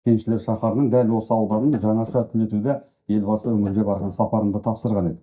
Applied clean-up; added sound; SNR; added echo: neural mask model DeepFilterNet 3.